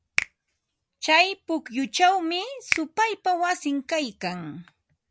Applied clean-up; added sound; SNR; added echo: none; Finger snapping; 10 dB; none.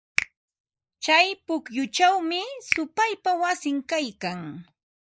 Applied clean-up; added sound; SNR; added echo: neural mask model Resemble Enhance denoiser.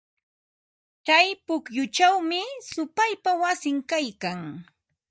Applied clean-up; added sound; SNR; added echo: neural mask model DeepFilterNet 3.